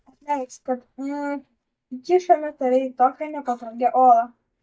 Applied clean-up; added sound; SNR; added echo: neural mask model DeepFilterNet 3.